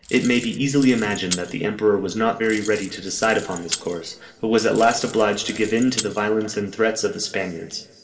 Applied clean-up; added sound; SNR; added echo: none; Keys jangling; 13 dB; reverberation time 3.0 s.